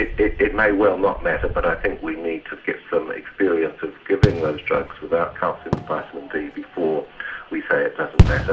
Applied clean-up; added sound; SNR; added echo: none; Fireworks; 3 dB; reverberation time 0.4 s.